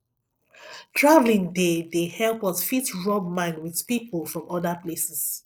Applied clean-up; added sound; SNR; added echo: neural mask model Resemble Enhance denoiser.